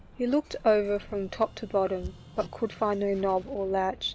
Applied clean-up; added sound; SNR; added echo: none; Hammer + Explosion; 17 dB; none.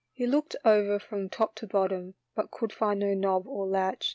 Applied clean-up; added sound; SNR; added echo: none; none; none; none.